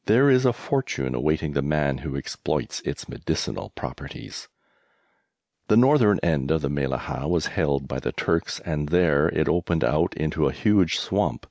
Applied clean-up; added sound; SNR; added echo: none; none; none; none.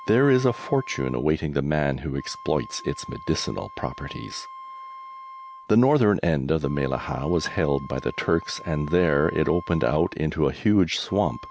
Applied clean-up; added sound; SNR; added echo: none; Wind instrument, woodwind instrument; 18 dB; none.